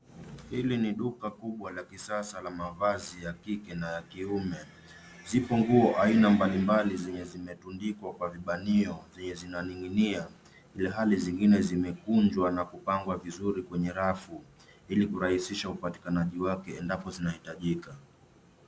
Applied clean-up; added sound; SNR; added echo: none; none; none; none.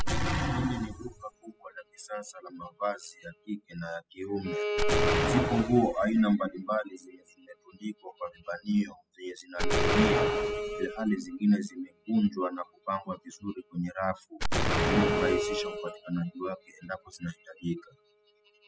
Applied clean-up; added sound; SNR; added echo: classical method spectral subtraction.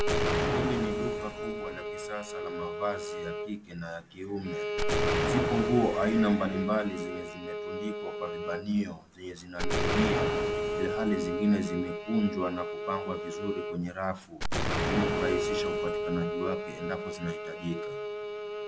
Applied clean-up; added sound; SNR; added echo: none; Bowed string instrument + Explosion; -1 dB; none.